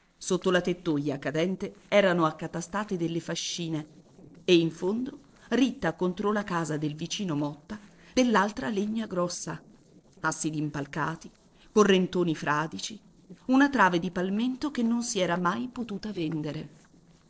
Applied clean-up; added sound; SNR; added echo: neural separator model SepFormer DNS4.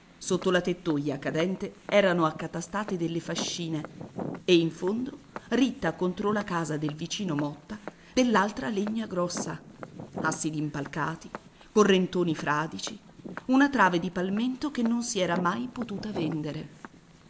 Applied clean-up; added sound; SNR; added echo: none; Walk, footsteps; 15 dB; none.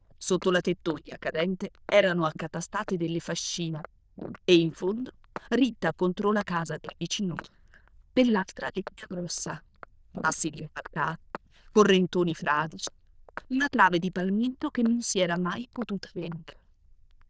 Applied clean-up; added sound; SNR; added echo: neural diffusion model UNIVERSE++.